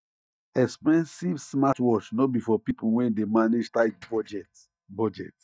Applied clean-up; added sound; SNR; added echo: neural mask model DeepFilterNet 3.